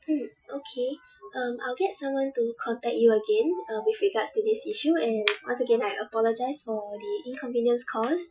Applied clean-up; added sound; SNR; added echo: classical method Wiener filter.